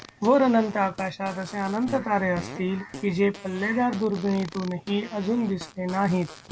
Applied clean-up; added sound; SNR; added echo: none; Fart; 17 dB; none.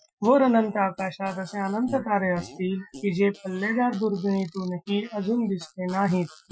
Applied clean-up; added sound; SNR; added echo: classical method Wiener filter.